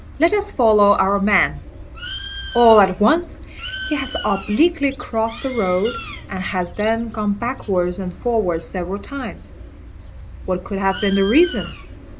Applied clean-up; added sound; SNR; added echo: none; Bird; 13 dB; none.